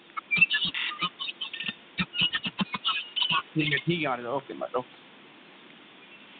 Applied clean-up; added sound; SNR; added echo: none; Bird vocalization, bird call, bird song; 3 dB; none.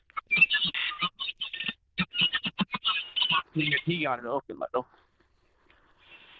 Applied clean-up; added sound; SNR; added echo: neural diffusion model UNIVERSE++.